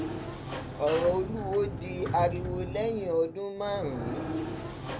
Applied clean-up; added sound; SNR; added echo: none; Sliding door; 5 dB; none.